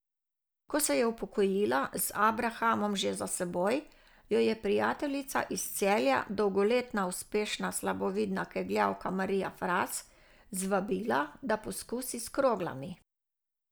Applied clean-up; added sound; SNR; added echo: none; none; none; none.